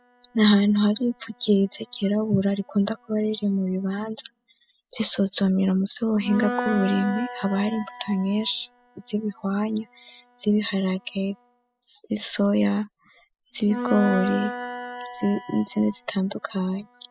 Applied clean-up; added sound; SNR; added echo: classical method spectral subtraction.